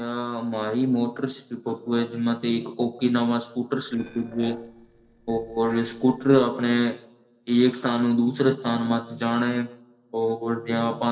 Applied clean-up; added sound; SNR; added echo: neural separator model SepFormer DNS4.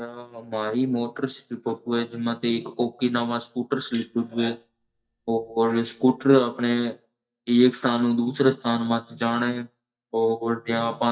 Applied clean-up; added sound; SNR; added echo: neural mask model DeepFilterNet 3.